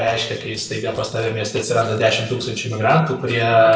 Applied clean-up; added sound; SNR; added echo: neural separator model SepFormer DNS4.